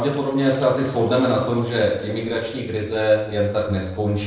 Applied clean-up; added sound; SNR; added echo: neural separator model SepFormer DNS4.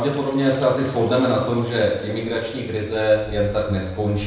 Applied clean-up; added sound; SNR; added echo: none; Stream; 20 dB; reverberation time 0.9 s.